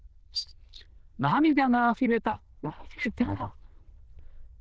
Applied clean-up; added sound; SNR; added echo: neural diffusion model UNIVERSE++.